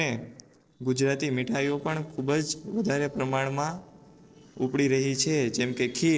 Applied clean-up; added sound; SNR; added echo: neural separator model SepFormer DNS4.